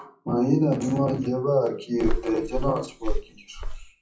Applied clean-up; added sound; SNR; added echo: classical method WPE with log-MMSE.